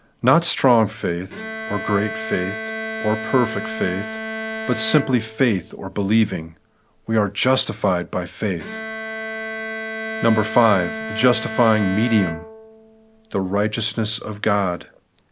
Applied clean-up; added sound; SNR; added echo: none; Bowed string instrument; 10 dB; none.